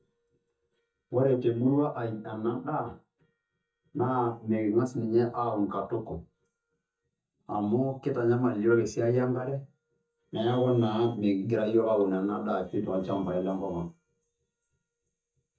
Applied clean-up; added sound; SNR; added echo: neural mask model DeepFilterNet 3.